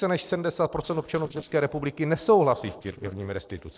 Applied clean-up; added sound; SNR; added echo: neural separator model SepFormer DNS4.